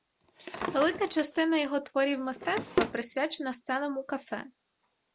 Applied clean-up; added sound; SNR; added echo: none; Drawer open or close; 8 dB; none.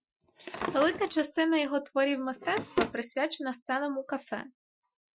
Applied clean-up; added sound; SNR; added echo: classical method Wiener filter.